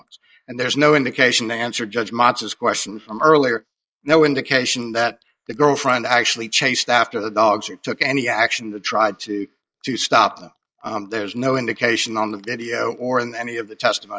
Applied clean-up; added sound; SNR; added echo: neural mask model Resemble Enhance denoiser.